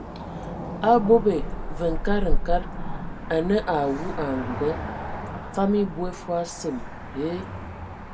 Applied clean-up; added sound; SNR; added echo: none; Cricket / Motor vehicle (road); 3 dB; reverberation time 1.0 s.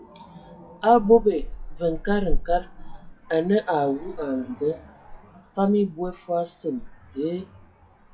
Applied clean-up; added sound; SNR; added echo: classical method WPE with log-MMSE.